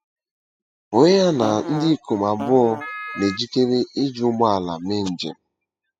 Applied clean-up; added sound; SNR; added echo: classical method spectral subtraction.